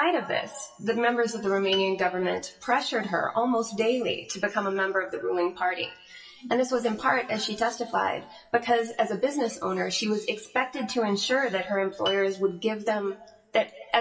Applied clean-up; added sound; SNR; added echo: classical method WPE with log-MMSE.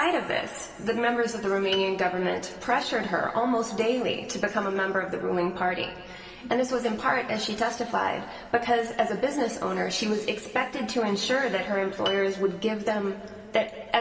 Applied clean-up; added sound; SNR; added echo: none; Piano; 14 dB; reverberation time 2.3 s.